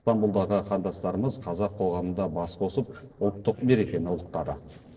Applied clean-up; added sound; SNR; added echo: neural separator model SepFormer DNS4.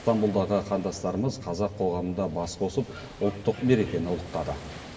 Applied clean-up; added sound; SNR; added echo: none; Waves, surf; 19 dB; reverberation time 2.3 s.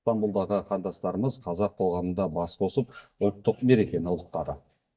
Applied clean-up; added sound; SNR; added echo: neural mask model DeepFilterNet 3.